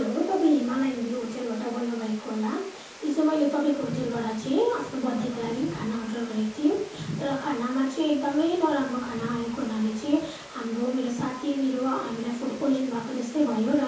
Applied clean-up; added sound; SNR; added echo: none; Water; 19 dB; reverberation time 0.6 s.